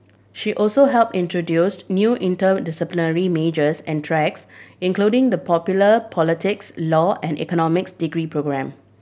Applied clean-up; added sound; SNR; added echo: none; none; none; none.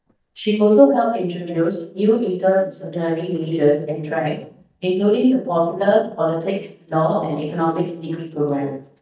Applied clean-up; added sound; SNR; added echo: neural mask model DeepFilterNet 3.